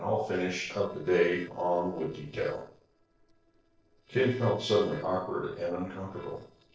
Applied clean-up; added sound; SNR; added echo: neural separator model SepFormer DNS4.